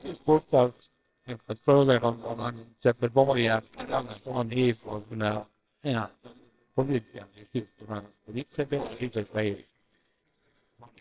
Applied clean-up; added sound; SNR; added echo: neural separator model SepFormer WHAMR!.